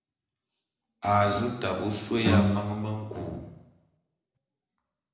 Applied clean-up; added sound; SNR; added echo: none; Bowed string instrument; 0 dB; reverberation time 0.9 s.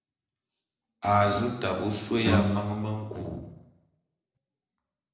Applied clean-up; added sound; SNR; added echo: neural separator model SepFormer DNS4.